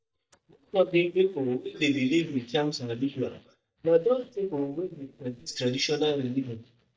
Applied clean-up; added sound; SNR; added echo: neural mask model DeepFilterNet 3.